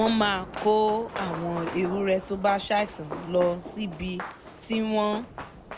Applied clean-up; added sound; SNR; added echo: none; Thunder / Rain + Run; 12 dB; none.